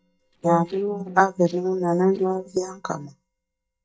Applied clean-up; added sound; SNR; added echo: neural mask model DeepFilterNet 3.